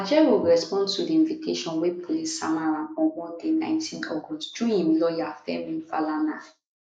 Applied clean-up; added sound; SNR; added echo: neural mask model Resemble Enhance denoiser.